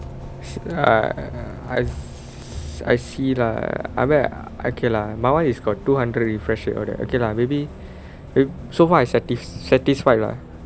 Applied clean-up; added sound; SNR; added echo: none; Bus; 13 dB; none.